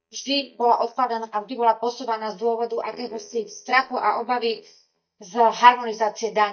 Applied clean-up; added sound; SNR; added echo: neural mask model DeepFilterNet 3.